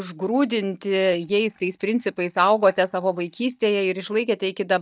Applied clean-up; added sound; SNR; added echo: neural mask model DeepFilterNet 3.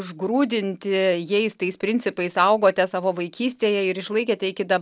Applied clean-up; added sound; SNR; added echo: none; none; none; none.